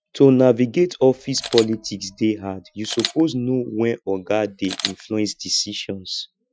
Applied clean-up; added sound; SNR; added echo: classical method Wiener filter.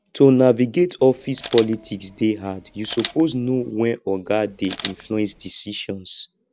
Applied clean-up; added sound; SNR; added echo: none; Camera; 13 dB; none.